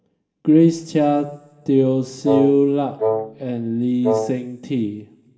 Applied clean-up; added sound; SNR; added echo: none; Wind instrument, woodwind instrument; 3 dB; reverberation time 1.9 s.